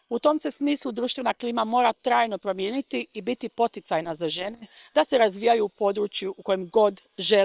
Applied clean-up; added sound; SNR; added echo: neural separator model SepFormer WHAM!.